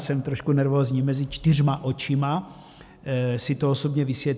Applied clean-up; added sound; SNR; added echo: none; none; none; none.